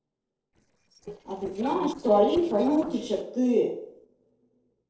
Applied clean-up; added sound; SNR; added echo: neural separator model SepFormer DNS4.